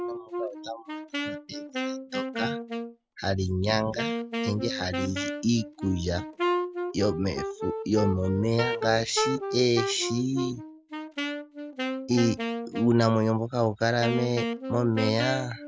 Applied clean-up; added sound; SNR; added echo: none; Wind instrument, woodwind instrument; 5 dB; none.